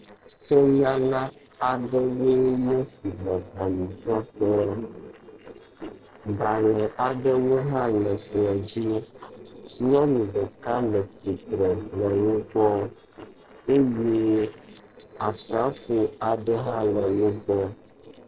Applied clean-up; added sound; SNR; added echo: neural separator model SepFormer DNS4.